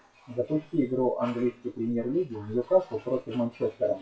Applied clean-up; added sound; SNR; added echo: classical method WPE with log-MMSE.